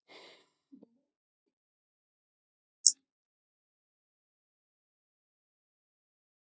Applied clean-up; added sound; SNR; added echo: neural mask model DeepFilterNet 3.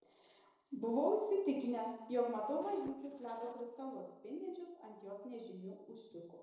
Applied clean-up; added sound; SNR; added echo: neural separator model SepFormer DNS4.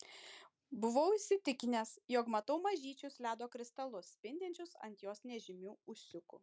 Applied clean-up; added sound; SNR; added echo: none; none; none; none.